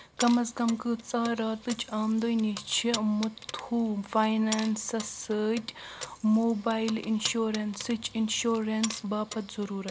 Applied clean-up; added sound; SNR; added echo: none; Keys jangling; 14 dB; none.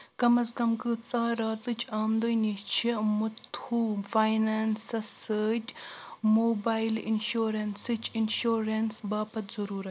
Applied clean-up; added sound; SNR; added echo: none; none; none; none.